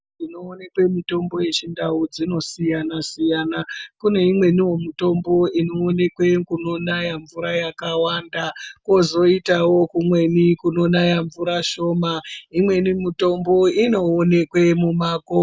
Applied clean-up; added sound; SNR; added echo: none; none; none; none.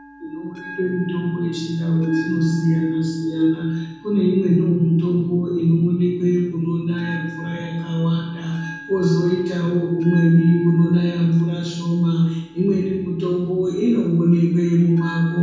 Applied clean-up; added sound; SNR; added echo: none; Bell; 20 dB; reverberation time 1.1 s.